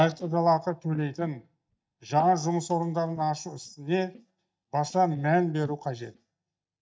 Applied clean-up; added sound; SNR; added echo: neural mask model DeepFilterNet 3.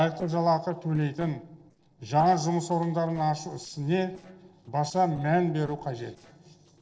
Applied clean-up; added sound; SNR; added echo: neural separator model SepFormer DNS4.